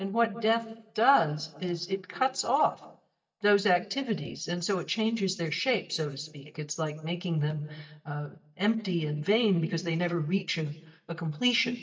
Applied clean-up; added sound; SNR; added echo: neural mask model DeepFilterNet 3.